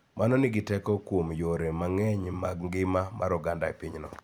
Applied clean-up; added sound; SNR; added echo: none; none; none; none.